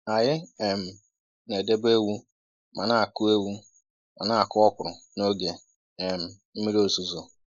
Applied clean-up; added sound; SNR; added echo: neural mask model Resemble Enhance denoiser.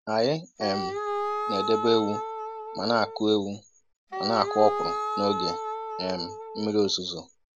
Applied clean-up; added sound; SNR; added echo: none; Wind instrument, woodwind instrument; 4 dB; none.